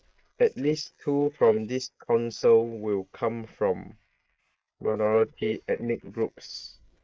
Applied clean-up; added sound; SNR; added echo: neural mask model Resemble Enhance denoiser.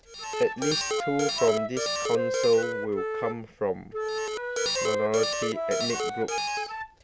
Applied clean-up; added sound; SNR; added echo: none; Alarm + Wind instrument, woodwind instrument; 0 dB; none.